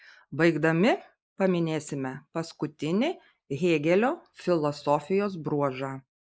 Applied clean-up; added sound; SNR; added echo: neural mask model Resemble Enhance denoiser.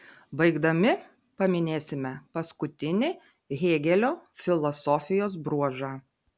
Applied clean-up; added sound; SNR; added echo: none; none; none; none.